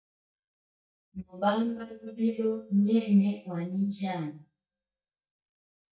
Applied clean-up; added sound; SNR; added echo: neural mask model DeepFilterNet 3.